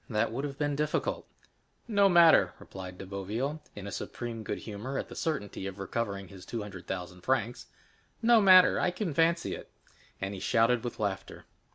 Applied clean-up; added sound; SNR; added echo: none; none; none; none.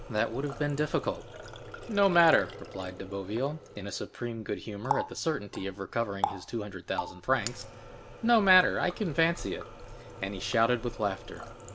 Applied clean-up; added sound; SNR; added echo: none; Water tap, faucet; 11 dB; none.